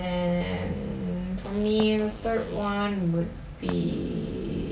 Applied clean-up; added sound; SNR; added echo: none; Wood + Fart; 19 dB; none.